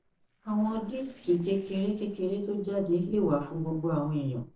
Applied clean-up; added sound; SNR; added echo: neural separator model SepFormer DNS4.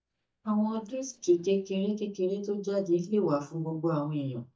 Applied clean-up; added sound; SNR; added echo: neural mask model DeepFilterNet 3.